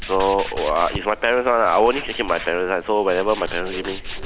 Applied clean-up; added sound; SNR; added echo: none; Tools; 11 dB; none.